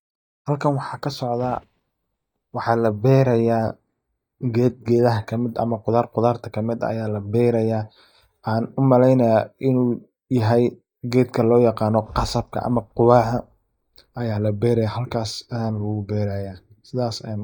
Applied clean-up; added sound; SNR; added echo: neural mask model DeepFilterNet 3.